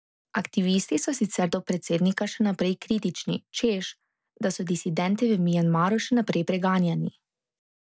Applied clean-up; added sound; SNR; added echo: none; none; none; none.